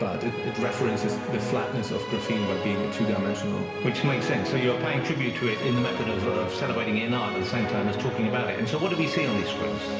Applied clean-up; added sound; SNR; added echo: none; Musical instrument; 3 dB; reverberation time 1.3 s.